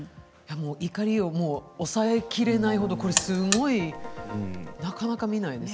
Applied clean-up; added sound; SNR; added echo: none; Alarm; 6 dB; none.